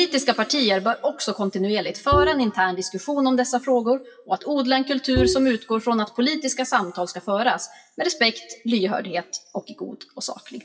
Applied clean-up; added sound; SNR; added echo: classical method WPE with log-MMSE.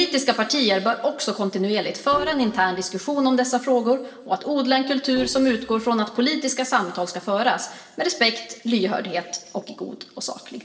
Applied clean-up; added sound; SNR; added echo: neural separator model SepFormer DNS4.